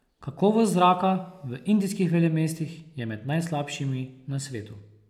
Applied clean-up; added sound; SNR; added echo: none; none; none; none.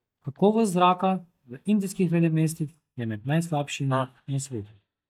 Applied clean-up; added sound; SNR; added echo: neural mask model DeepFilterNet 3.